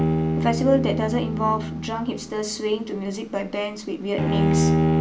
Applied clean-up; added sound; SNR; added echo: none; Bowed string instrument; -2 dB; none.